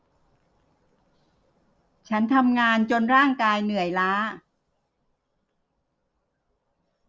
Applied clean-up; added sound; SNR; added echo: none; none; none; none.